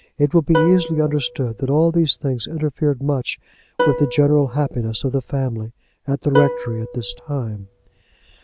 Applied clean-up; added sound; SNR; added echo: none; Plucked string instrument; 7 dB; none.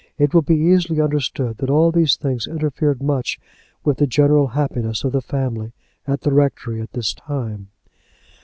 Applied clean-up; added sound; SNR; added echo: none; none; none; none.